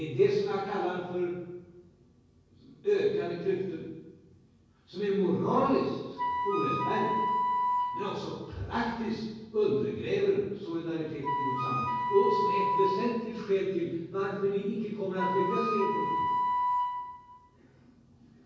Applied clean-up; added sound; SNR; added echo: none; Wind instrument, woodwind instrument; -1 dB; reverberation time 1.3 s.